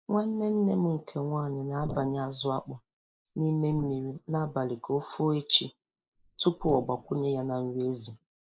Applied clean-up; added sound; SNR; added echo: neural mask model Resemble Enhance denoiser.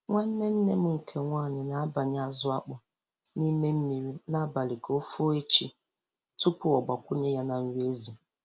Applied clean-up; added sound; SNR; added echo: none; none; none; none.